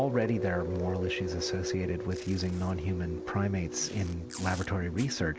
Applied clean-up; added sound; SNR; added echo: none; Packing tape, duct tape; 20 dB; none.